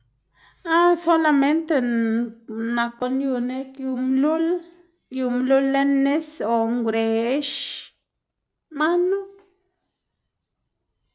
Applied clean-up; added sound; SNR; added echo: none; none; none; none.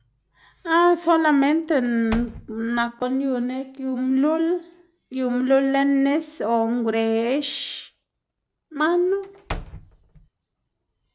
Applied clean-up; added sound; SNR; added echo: none; Slam / Wood; 15 dB; none.